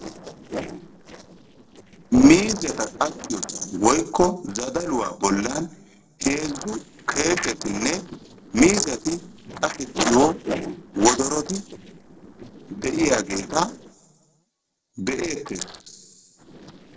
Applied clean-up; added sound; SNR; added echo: neural separator model SepFormer DNS4.